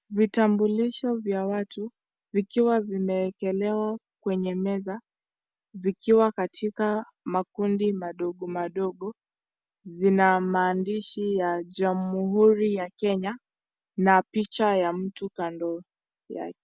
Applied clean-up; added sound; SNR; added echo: none; none; none; none.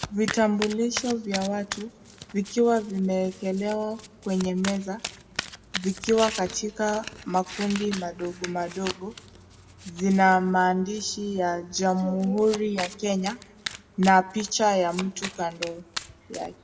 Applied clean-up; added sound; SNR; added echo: none; Domestic sounds, home sounds; 13 dB; reverberation time 0.7 s.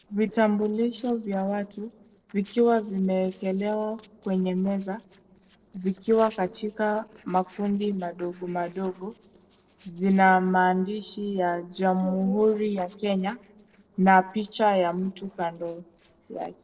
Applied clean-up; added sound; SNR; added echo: neural separator model SepFormer DNS4.